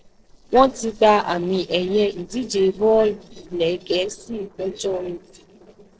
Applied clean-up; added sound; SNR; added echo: neural separator model SepFormer DNS4.